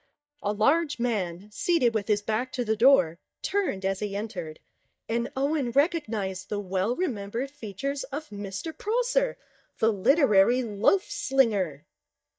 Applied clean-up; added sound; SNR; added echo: neural mask model DeepFilterNet 3.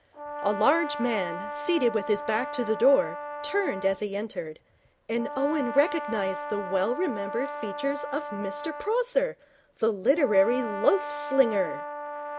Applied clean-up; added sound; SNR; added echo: none; Brass instrument; 9 dB; none.